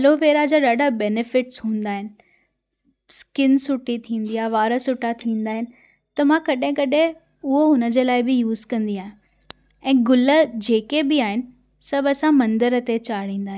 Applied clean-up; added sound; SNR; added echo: neural mask model DeepFilterNet 3.